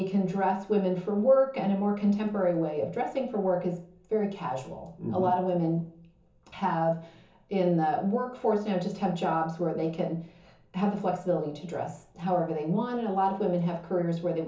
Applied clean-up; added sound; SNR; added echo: none; none; none; reverberation time 0.6 s.